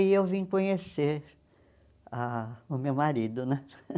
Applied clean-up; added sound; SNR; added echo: none; none; none; none.